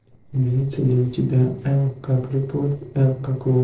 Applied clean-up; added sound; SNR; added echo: neural separator model SepFormer DNS4.